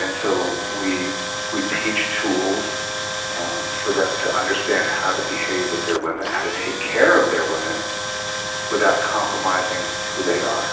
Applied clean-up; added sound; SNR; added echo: none; Tools; 3 dB; reverberation time 0.9 s.